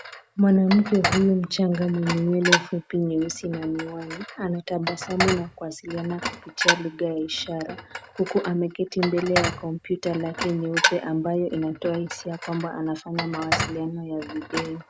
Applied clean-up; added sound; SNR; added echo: none; Dishes, pots, and pans; 5 dB; none.